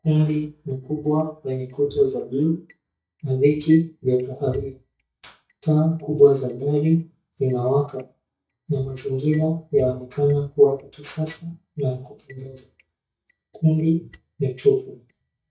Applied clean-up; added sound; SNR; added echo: neural mask model DeepFilterNet 3.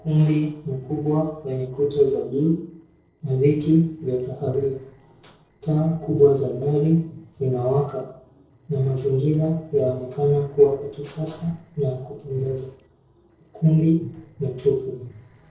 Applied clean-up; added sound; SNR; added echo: neural separator model SepFormer DNS4.